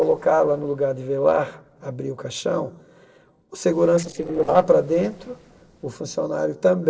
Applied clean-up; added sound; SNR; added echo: neural separator model SepFormer DNS4.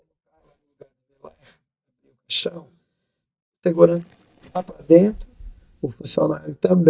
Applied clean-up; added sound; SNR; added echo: neural mask model DeepFilterNet 3.